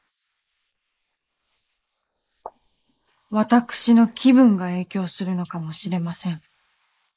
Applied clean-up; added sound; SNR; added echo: neural mask model Resemble Enhance denoiser.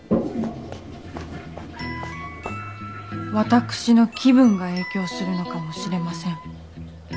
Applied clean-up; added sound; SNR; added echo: none; Toilet flush; 11 dB; none.